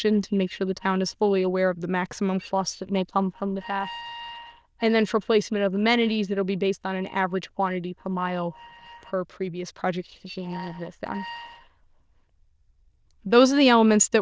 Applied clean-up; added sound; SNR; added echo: neural diffusion model UNIVERSE++.